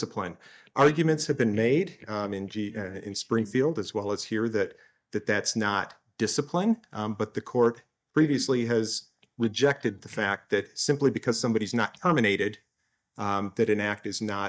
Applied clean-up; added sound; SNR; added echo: neural mask model DeepFilterNet 3.